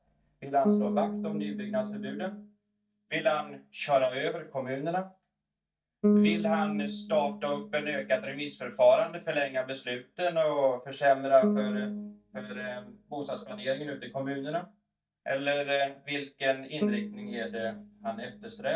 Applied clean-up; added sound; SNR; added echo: neural mask model DeepFilterNet 3.